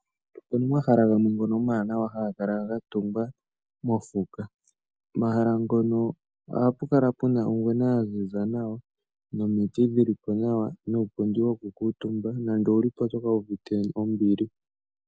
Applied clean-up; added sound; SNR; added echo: none; none; none; none.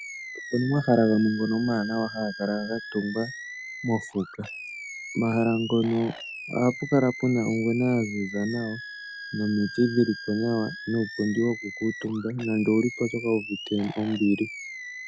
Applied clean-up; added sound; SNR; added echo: none; Animal; 12 dB; none.